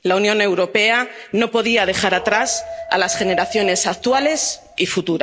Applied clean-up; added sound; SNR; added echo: none; Dog; 12 dB; none.